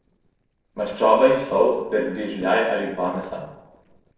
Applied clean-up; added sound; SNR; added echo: neural separator model SepFormer DNS4.